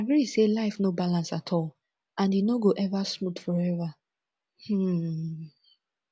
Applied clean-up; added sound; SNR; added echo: none; none; none; none.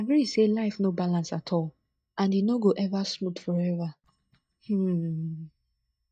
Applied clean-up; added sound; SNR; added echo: neural mask model DeepFilterNet 3.